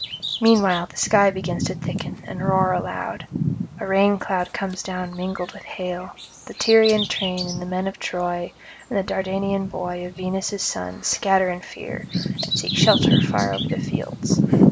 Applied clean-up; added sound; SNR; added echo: none; Bird vocalization, bird call, bird song; 2 dB; none.